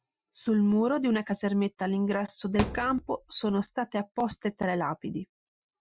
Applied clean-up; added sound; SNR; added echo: classical method Wiener filter.